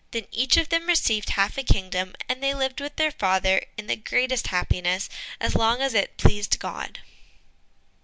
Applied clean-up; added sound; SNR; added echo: none; none; none; none.